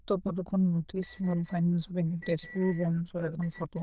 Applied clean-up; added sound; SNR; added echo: neural diffusion model UNIVERSE++.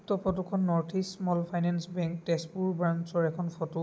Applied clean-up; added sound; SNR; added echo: none; none; none; none.